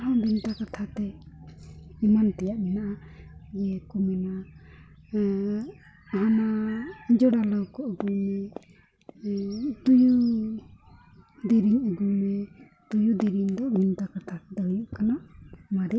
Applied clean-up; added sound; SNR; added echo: none; Walk, footsteps; 18 dB; none.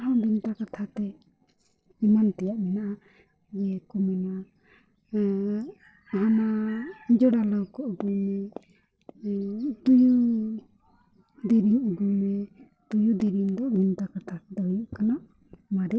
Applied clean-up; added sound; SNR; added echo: neural separator model SepFormer DNS4.